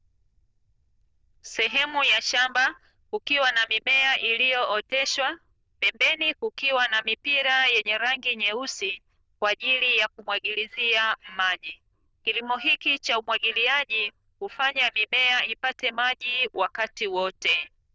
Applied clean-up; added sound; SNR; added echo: neural diffusion model UNIVERSE++.